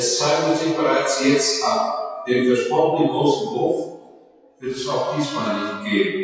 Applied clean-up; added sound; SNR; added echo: classical method WPE with log-MMSE.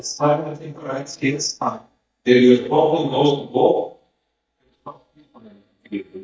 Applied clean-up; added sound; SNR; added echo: neural mask model DeepFilterNet 3.